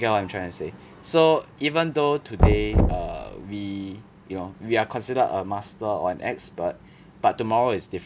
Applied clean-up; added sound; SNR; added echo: none; Knock; 0 dB; none.